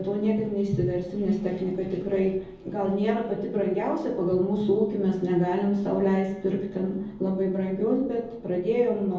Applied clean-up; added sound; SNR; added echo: none; none; none; reverberation time 0.7 s.